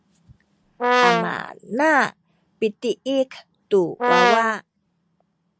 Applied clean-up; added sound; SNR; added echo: none; Brass instrument; -4 dB; none.